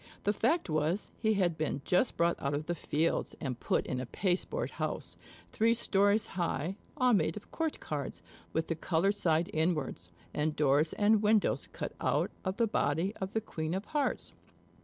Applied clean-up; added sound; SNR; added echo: none; none; none; none.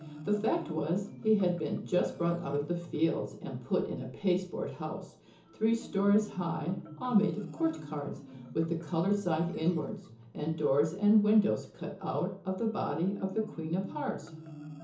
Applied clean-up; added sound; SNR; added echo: none; Marimba, xylophone; 17 dB; reverberation time 0.6 s.